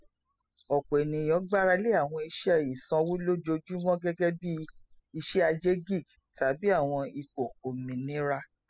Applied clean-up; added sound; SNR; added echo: classical method spectral subtraction.